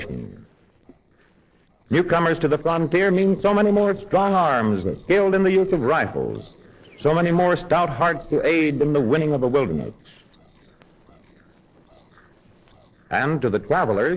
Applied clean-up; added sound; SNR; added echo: neural separator model SepFormer DNS4.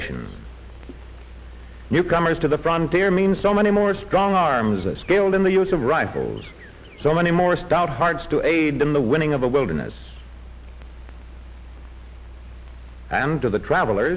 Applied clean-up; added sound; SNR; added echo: none; none; none; none.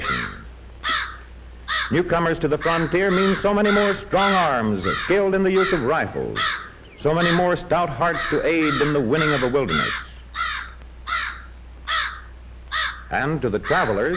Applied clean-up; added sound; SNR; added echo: none; Crow; 6 dB; none.